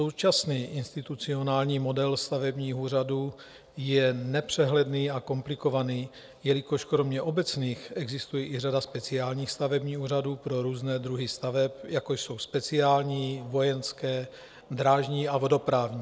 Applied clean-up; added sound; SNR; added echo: none; none; none; none.